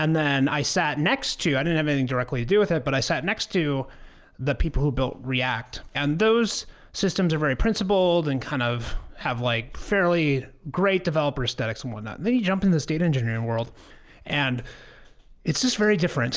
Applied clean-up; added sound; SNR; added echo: none; none; none; none.